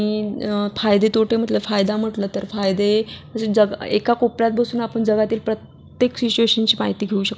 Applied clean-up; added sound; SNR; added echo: none; none; none; none.